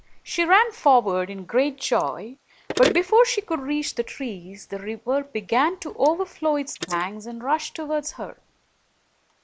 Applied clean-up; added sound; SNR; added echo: neural mask model Resemble Enhance denoiser.